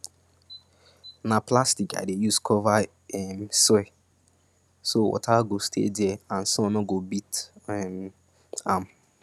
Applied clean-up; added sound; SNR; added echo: none; none; none; none.